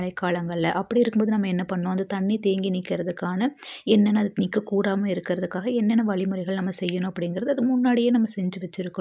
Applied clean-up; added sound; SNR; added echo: none; none; none; none.